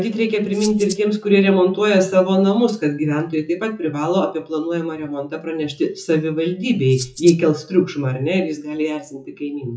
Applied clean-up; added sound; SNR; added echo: classical method WPE with log-MMSE.